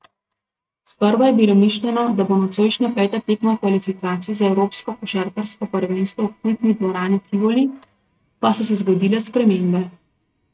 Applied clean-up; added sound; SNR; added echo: neural mask model RNNoise.